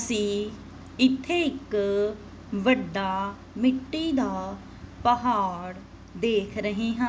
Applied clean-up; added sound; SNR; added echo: none; none; none; none.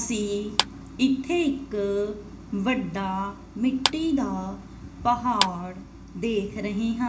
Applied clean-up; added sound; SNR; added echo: none; Clapping; 5 dB; reverberation time 0.4 s.